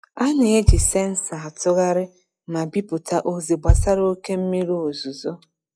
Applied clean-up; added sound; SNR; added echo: classical method log-MMSE.